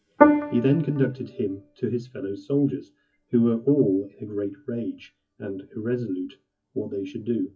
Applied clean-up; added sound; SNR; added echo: classical method WPE with log-MMSE.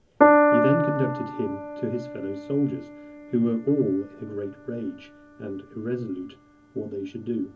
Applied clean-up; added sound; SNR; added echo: none; Piano; -2 dB; reverberation time 0.4 s.